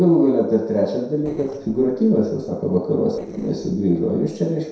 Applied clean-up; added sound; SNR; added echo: neural separator model SepFormer DNS4.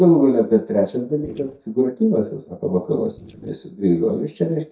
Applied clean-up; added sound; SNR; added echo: neural mask model DeepFilterNet 3.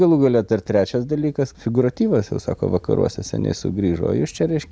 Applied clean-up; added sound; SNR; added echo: none; none; none; none.